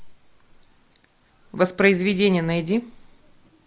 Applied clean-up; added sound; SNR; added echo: none; none; none; none.